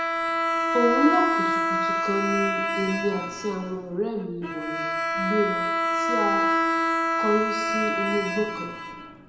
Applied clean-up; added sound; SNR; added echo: none; Bowed string instrument; -3 dB; reverberation time 1.0 s.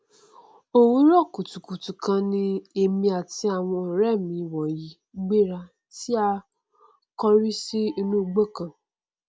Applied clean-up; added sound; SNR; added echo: none; none; none; none.